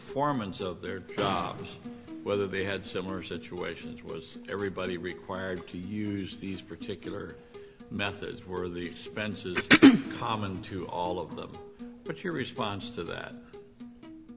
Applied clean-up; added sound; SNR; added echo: none; Acoustic guitar; 15 dB; none.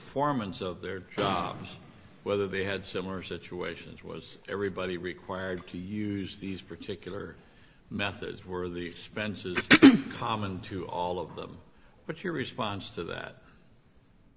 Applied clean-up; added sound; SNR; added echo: none; none; none; none.